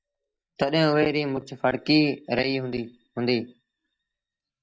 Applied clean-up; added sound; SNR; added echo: neural mask model DeepFilterNet 3.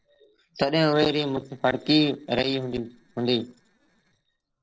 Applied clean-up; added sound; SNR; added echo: neural separator model SepFormer DNS4.